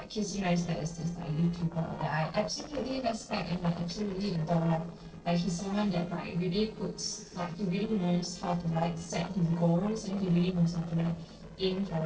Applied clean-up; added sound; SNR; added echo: neural separator model SepFormer DNS4.